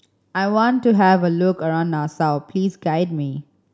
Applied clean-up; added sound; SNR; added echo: none; none; none; none.